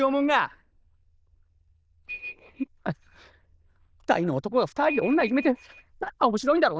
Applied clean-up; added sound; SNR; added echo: neural diffusion model UNIVERSE++.